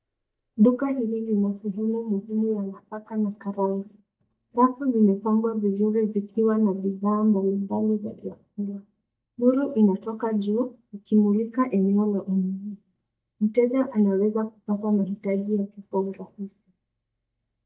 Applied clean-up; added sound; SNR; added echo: neural mask model DeepFilterNet 3.